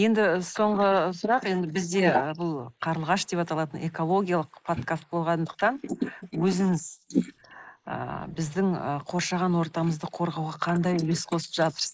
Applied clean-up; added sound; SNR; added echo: neural mask model Resemble Enhance denoiser.